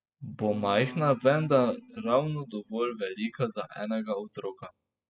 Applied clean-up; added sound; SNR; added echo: classical method spectral subtraction.